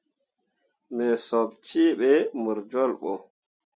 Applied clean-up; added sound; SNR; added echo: none; none; none; none.